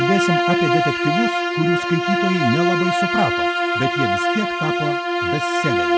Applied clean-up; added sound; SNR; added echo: none; Bowed string instrument; -4 dB; none.